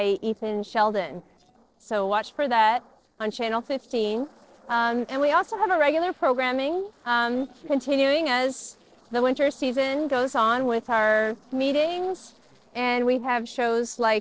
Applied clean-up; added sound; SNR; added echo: neural separator model SepFormer DNS4.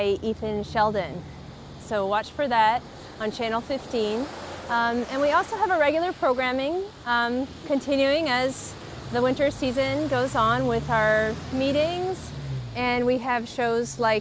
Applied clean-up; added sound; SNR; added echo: none; none; none; none.